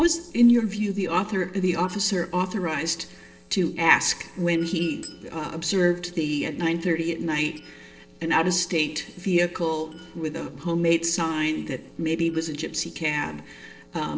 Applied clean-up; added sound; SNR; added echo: neural separator model SepFormer DNS4.